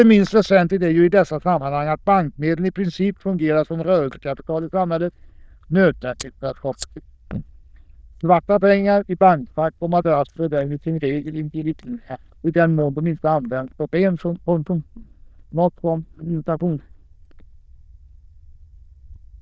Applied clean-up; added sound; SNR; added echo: neural diffusion model UNIVERSE++.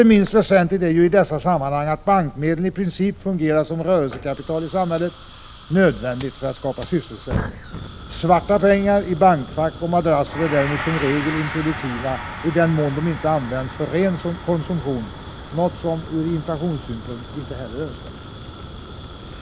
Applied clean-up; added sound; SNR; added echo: none; Gong + Fire; 12 dB; none.